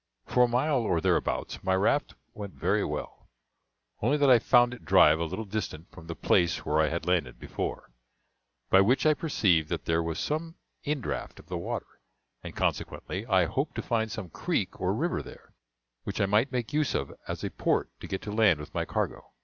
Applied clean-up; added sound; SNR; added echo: none; none; none; none.